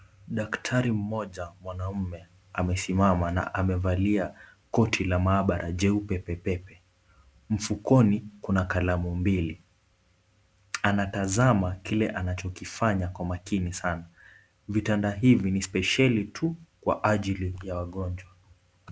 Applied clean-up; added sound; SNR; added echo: none; none; none; none.